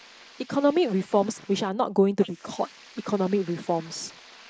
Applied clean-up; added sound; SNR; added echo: neural mask model Resemble Enhance denoiser.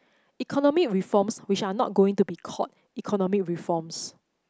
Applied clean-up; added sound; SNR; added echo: none; none; none; none.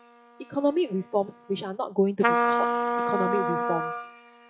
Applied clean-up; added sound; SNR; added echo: classical method log-MMSE.